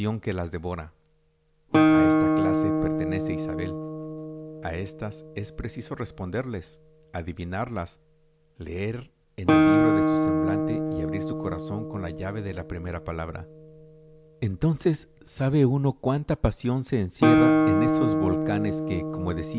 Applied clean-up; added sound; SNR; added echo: none; Guitar; -3 dB; none.